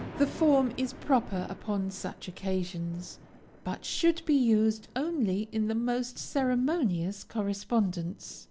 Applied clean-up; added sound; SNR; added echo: none; Thunder; 19 dB; none.